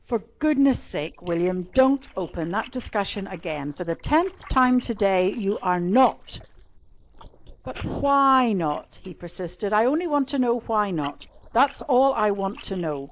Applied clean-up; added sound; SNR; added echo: neural mask model Resemble Enhance denoiser.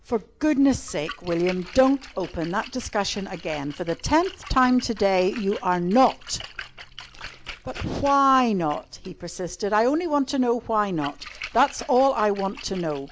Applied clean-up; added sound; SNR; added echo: none; Splash, splatter; 18 dB; none.